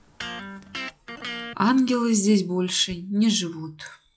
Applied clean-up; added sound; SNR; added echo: classical method log-MMSE.